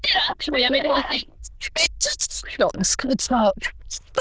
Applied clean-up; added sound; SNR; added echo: neural diffusion model UNIVERSE++.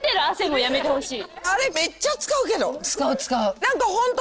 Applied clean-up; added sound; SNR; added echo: neural separator model SepFormer DNS4.